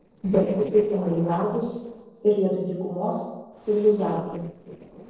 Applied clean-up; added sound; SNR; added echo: neural separator model SepFormer DNS4.